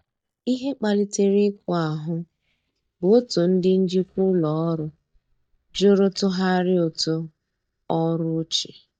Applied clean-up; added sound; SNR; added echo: neural mask model DeepFilterNet 3.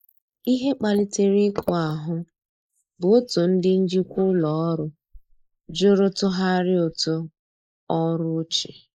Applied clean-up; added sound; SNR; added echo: neural mask model Resemble Enhance denoiser.